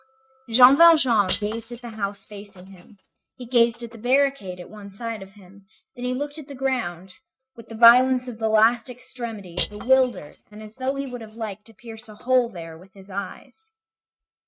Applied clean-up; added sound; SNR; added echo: neural mask model RNNoise.